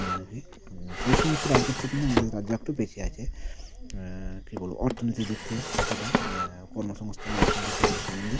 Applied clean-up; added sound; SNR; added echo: none; Drawer open or close; -2 dB; none.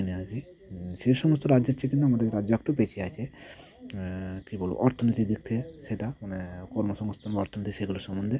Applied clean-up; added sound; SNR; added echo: none; none; none; none.